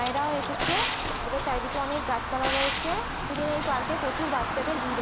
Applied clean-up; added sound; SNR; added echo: none; Frying (food) + Run; -2 dB; none.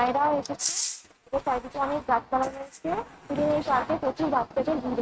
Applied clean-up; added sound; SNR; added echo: neural mask model RNNoise.